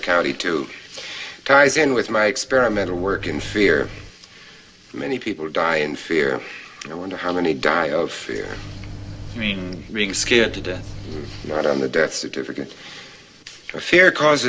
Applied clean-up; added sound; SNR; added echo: none; Microwave oven; 12 dB; none.